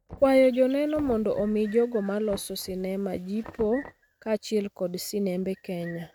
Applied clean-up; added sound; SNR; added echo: neural mask model RNNoise.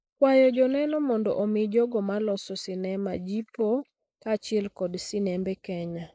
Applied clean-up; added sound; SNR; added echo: neural mask model Resemble Enhance denoiser.